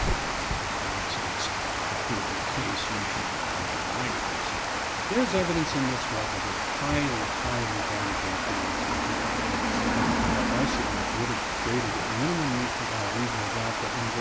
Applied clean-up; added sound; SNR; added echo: none; Water; -5 dB; none.